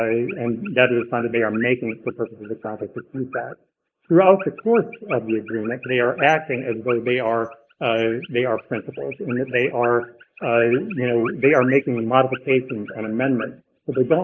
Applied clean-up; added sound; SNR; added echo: neural mask model Resemble Enhance denoiser.